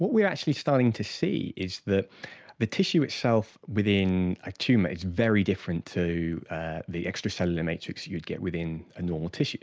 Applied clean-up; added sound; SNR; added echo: none; none; none; none.